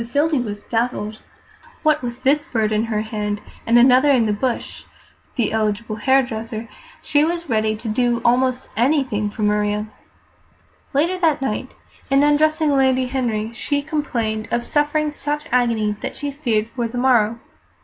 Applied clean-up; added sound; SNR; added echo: none; none; none; none.